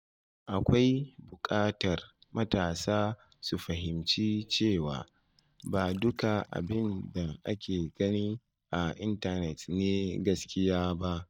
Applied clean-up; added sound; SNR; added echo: neural mask model DeepFilterNet 3.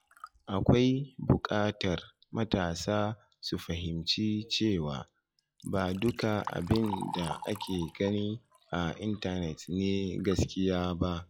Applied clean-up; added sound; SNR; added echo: classical method log-MMSE.